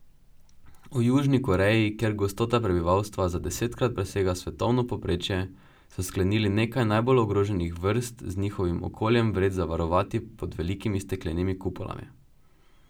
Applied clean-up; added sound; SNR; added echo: none; none; none; none.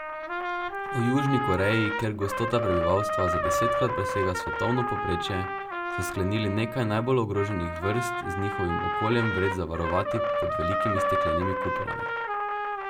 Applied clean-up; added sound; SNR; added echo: none; Trumpet; 1 dB; none.